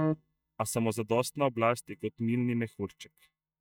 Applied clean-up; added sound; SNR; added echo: neural mask model DeepFilterNet 3.